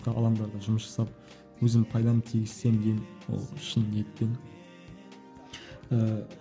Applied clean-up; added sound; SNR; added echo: none; none; none; none.